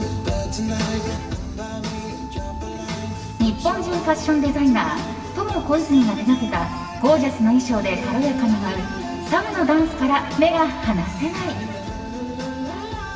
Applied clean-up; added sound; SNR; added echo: none; Wind instrument, woodwind instrument; 18 dB; reverberation time 2.1 s.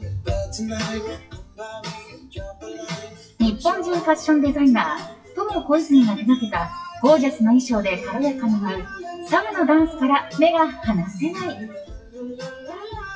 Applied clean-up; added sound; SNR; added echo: classical method WPE with log-MMSE.